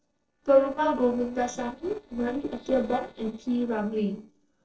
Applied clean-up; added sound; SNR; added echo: neural separator model SepFormer DNS4.